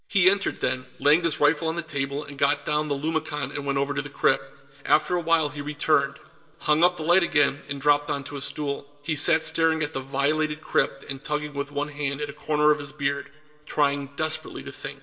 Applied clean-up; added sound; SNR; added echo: none; none; none; reverberation time 2.3 s.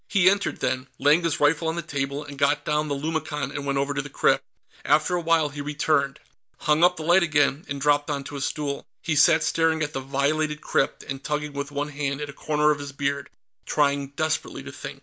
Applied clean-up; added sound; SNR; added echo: none; none; none; none.